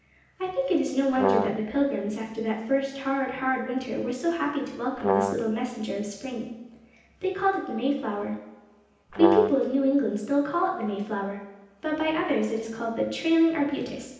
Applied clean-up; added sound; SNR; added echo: none; Brass instrument; -1 dB; reverberation time 0.9 s.